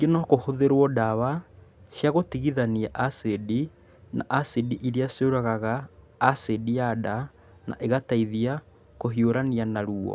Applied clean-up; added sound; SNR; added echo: none; none; none; none.